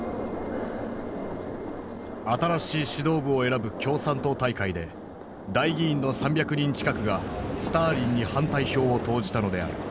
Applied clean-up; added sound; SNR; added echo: none; none; none; none.